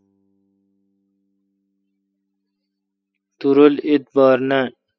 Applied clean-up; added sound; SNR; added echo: classical method spectral subtraction.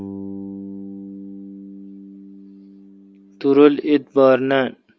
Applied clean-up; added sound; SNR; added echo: none; Bass guitar; 16 dB; none.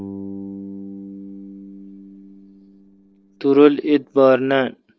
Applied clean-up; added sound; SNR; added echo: neural separator model SepFormer DNS4.